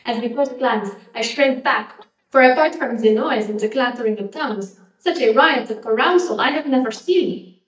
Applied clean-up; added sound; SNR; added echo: neural mask model DeepFilterNet 3.